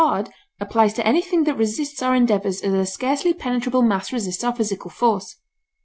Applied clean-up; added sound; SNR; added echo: none; none; none; none.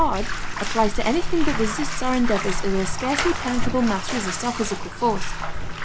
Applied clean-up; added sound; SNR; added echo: none; Bathtub (filling or washing); -1 dB; none.